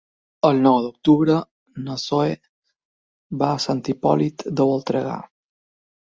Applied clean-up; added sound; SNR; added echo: none; none; none; none.